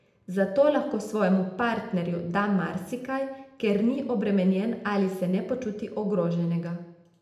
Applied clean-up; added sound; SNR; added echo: none; none; none; reverberation time 0.8 s.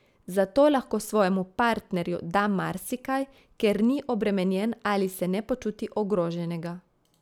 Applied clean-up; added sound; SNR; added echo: none; none; none; none.